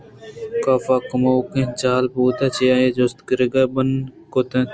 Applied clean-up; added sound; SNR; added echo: none; none; none; none.